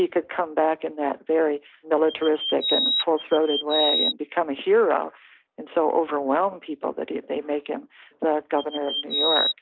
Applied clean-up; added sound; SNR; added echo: none; Bird vocalization, bird call, bird song; 1 dB; none.